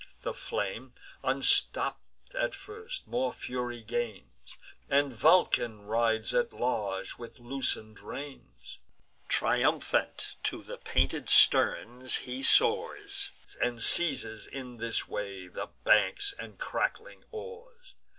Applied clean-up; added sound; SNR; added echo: none; none; none; none.